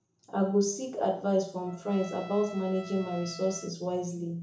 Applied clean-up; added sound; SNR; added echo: none; Trumpet; 19 dB; reverberation time 0.7 s.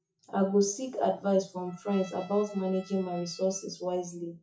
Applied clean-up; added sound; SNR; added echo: classical method WPE with log-MMSE.